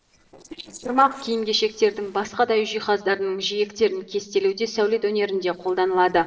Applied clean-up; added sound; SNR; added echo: neural separator model SepFormer DNS4.